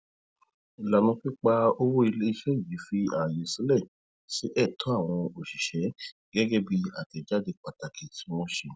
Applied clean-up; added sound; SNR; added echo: none; none; none; none.